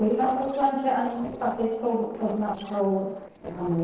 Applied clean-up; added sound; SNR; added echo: neural separator model SepFormer DNS4.